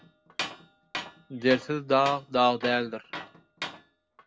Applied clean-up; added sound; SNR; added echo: none; Tools; 12 dB; none.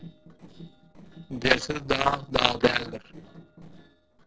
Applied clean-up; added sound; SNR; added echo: neural separator model SepFormer DNS4.